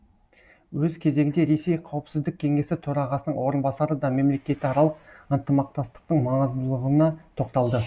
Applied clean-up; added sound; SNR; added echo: none; none; none; none.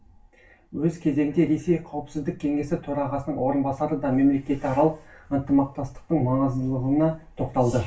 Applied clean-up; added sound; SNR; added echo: none; none; none; reverberation time 0.2 s.